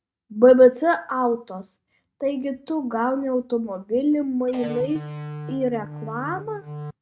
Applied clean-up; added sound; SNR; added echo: neural mask model RNNoise.